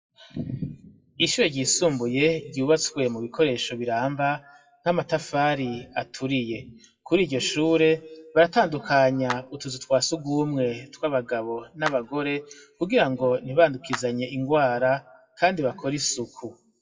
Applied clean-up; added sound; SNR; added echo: classical method WPE with log-MMSE.